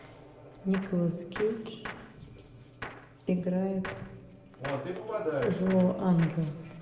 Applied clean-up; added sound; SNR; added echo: none; Gunshot, gunfire; 15 dB; reverberation time 1.4 s.